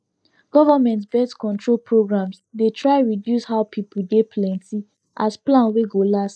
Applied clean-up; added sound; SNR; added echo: neural mask model Resemble Enhance denoiser.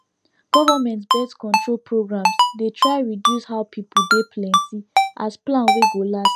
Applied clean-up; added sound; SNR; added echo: none; Ringtone; -2 dB; none.